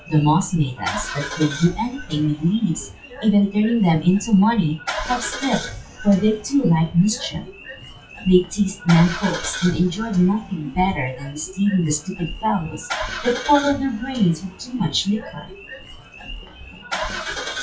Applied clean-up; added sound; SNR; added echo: classical method WPE with log-MMSE.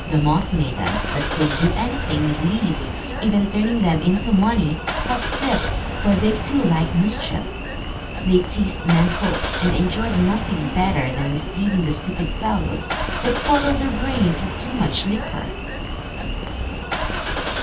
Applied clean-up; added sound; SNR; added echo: none; Engine starting / Car; 4 dB; reverberation time 0.2 s.